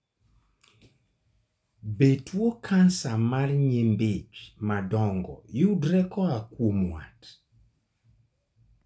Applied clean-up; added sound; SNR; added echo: none; none; none; none.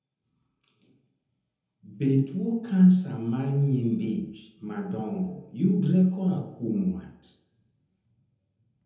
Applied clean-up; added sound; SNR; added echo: none; none; none; reverberation time 0.8 s.